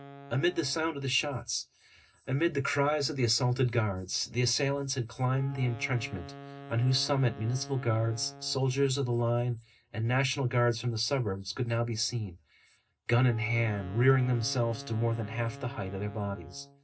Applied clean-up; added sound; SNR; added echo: none; Wind instrument, woodwind instrument; 19 dB; reverberation time 0.4 s.